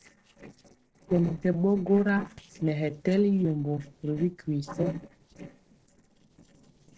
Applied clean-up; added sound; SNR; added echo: neural separator model SepFormer DNS4.